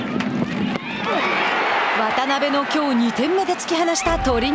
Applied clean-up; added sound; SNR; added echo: none; Walk, footsteps / Slam + Dog; 15 dB; none.